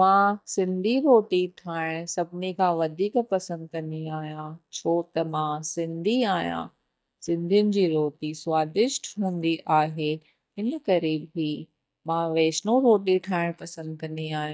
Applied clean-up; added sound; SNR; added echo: neural mask model DeepFilterNet 3.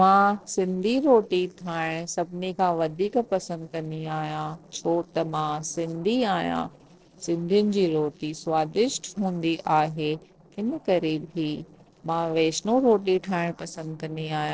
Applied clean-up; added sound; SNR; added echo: neural separator model SepFormer DNS4.